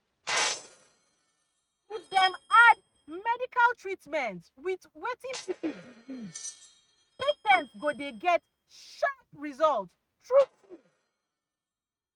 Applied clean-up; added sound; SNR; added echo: neural mask model RNNoise.